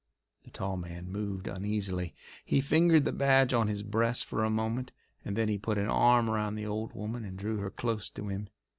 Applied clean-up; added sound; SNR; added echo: none; none; none; none.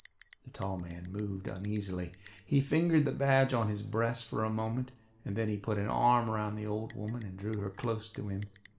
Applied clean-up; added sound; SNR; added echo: none; Bell; 1 dB; reverberation time 1.8 s.